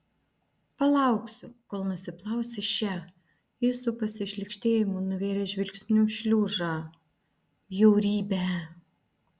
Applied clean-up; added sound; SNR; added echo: none; none; none; none.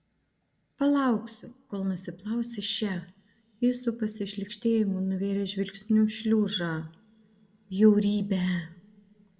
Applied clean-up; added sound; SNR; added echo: none; none; none; reverberation time 0.6 s.